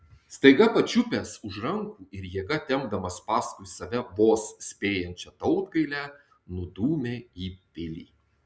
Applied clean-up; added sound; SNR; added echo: none; none; none; none.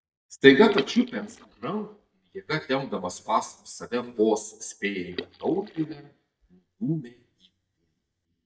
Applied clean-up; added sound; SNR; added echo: neural mask model DeepFilterNet 3.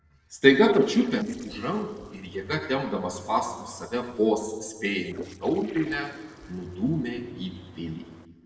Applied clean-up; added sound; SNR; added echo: neural separator model SepFormer DNS4.